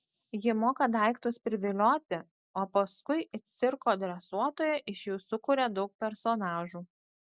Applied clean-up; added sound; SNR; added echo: none; none; none; none.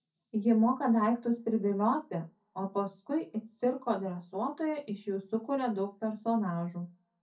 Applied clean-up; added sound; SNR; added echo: none; none; none; reverberation time 0.3 s.